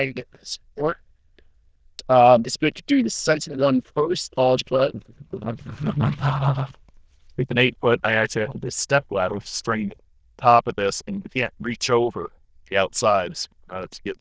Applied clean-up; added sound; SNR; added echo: neural diffusion model UNIVERSE++.